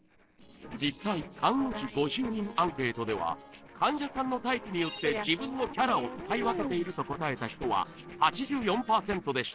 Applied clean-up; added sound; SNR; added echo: neural separator model SepFormer DNS4.